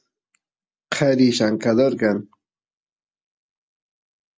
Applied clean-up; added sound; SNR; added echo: none; none; none; none.